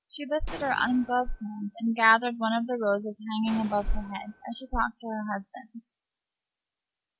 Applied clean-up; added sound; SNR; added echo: none; Explosion; 17 dB; none.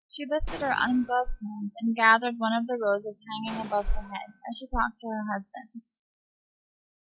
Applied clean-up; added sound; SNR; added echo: classical method log-MMSE.